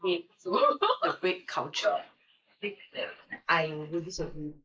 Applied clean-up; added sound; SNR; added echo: neural mask model Resemble Enhance denoiser.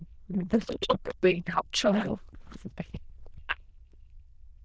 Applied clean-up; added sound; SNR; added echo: neural diffusion model UNIVERSE++.